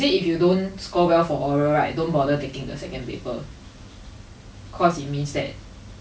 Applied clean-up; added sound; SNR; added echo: none; none; none; none.